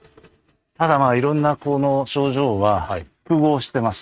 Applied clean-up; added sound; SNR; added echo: neural mask model RNNoise.